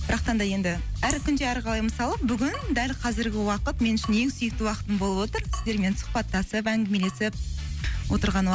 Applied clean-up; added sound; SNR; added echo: none; Drip / Water tap, faucet; 19 dB; none.